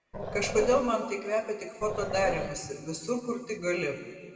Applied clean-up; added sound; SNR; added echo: none; Growling; 6 dB; reverberation time 1.9 s.